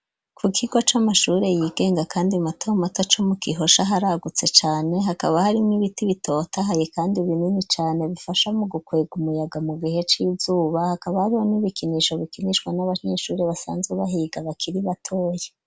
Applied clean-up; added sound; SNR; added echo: none; none; none; none.